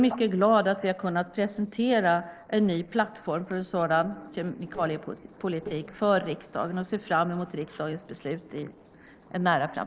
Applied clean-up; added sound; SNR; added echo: neural separator model SepFormer DNS4.